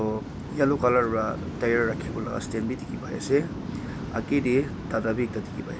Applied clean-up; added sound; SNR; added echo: none; Waves, surf; 7 dB; none.